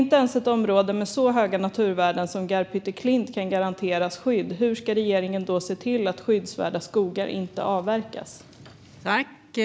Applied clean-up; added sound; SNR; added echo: none; none; none; none.